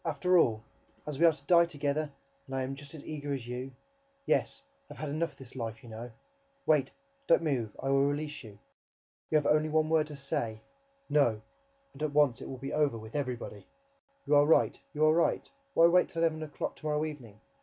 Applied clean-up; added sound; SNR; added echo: none; none; none; none.